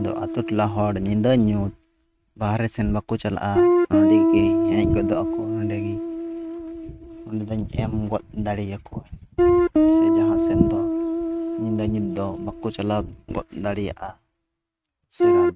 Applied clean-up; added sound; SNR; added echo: neural mask model RNNoise.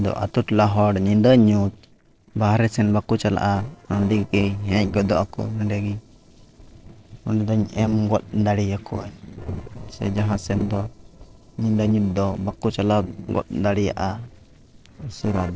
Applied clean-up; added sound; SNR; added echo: neural separator model SepFormer DNS4.